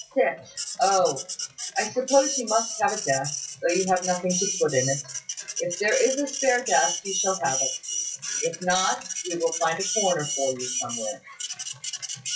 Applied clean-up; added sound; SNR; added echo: classical method WPE with log-MMSE.